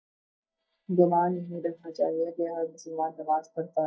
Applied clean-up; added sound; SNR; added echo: neural mask model DeepFilterNet 3.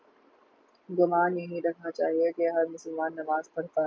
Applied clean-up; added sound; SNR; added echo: none; none; none; none.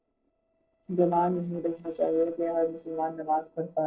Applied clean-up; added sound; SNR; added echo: neural separator model SepFormer DNS4.